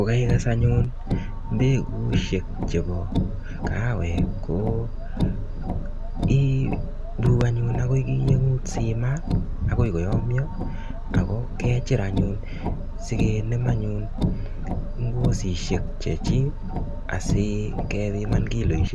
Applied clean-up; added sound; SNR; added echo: none; Car; 0 dB; none.